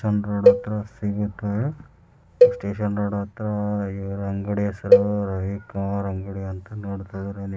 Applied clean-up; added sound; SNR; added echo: none; Cowbell; -3 dB; none.